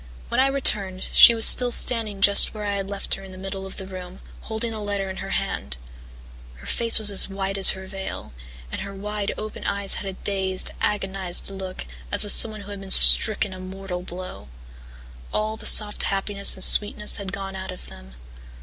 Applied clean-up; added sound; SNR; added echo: none; none; none; none.